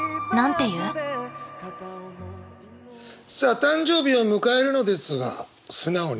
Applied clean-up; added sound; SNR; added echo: none; none; none; none.